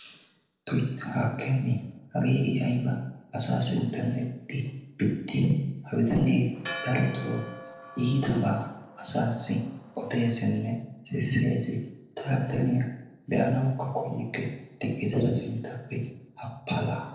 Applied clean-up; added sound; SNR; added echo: neural separator model SepFormer DNS4.